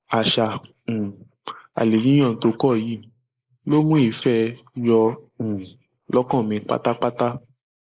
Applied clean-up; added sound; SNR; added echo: neural mask model Resemble Enhance denoiser.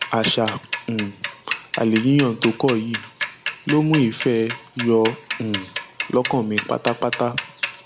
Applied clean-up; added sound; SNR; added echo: none; Mechanisms / Bicycle; 8 dB; none.